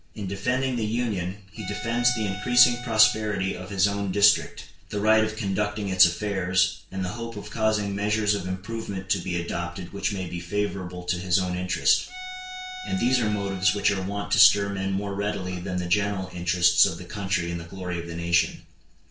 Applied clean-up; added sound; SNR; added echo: none; Bowed string instrument; 14 dB; reverberation time 0.4 s.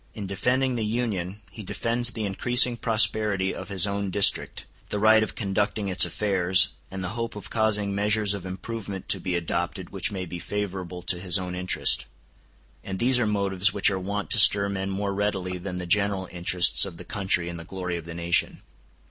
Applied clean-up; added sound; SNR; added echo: none; none; none; none.